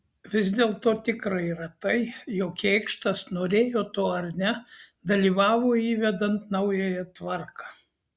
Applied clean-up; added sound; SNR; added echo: none; none; none; none.